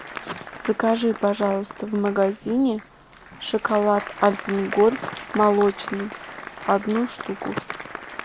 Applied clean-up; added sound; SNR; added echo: none; Applause; 13 dB; none.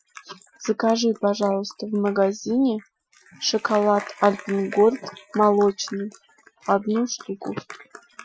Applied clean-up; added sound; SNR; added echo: classical method Wiener filter.